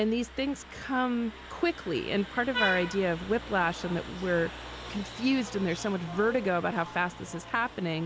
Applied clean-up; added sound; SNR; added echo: none; Vehicle horn, car horn, honking; 10 dB; none.